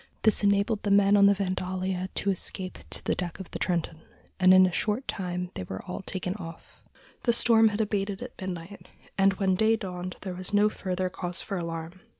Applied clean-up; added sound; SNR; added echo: none; none; none; none.